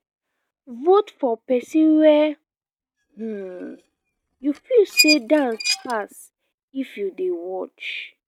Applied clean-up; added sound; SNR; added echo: neural mask model RNNoise.